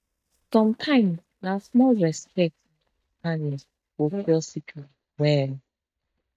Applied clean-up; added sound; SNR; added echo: neural mask model DeepFilterNet 3.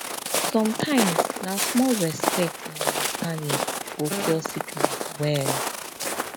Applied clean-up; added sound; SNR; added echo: none; Walk, footsteps; 1 dB; none.